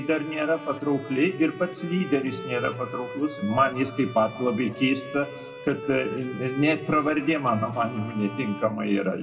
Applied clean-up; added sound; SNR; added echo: none; Bowed string instrument; 13 dB; reverberation time 1.1 s.